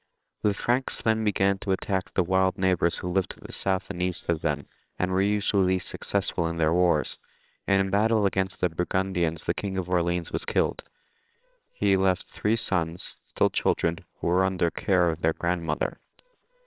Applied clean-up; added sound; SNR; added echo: neural separator model SepFormer WHAMR!.